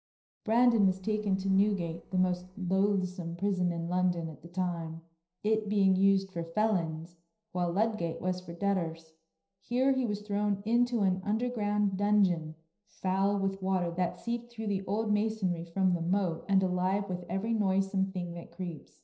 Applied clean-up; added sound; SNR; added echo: neural separator model SepFormer DNS4.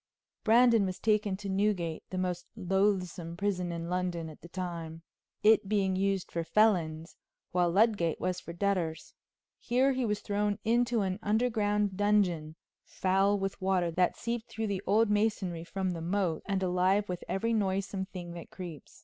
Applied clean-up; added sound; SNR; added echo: none; none; none; none.